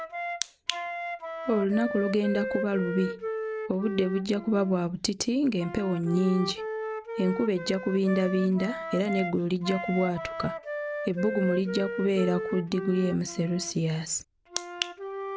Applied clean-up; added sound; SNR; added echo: none; Wind instrument, woodwind instrument; 7 dB; none.